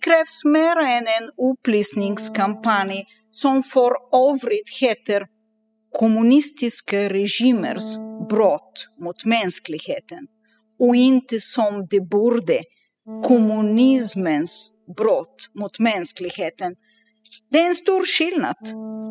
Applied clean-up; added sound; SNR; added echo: classical method spectral subtraction.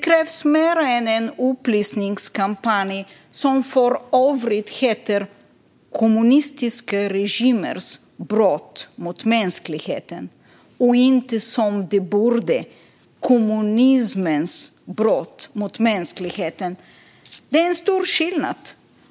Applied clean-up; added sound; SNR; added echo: none; none; none; none.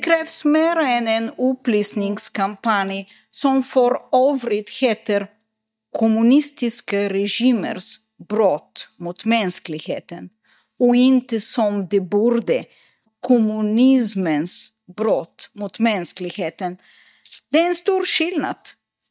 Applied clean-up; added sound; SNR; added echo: neural mask model DeepFilterNet 3.